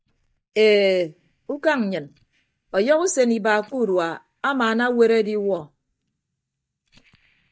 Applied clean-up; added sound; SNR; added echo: neural mask model DeepFilterNet 3.